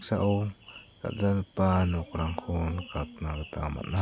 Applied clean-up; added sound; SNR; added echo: none; none; none; none.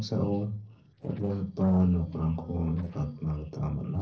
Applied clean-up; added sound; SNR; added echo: neural separator model SepFormer DNS4.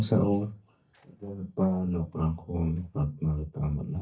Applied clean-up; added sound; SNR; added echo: neural mask model DeepFilterNet 3.